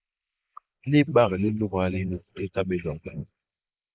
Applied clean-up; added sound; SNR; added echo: neural mask model Resemble Enhance denoiser.